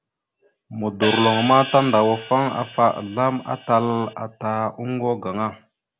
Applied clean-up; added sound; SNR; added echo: none; Hi-hat; 7 dB; none.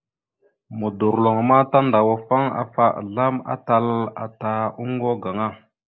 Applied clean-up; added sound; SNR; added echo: neural mask model Resemble Enhance denoiser.